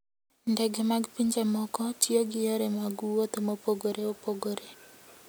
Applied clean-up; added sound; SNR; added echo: none; none; none; none.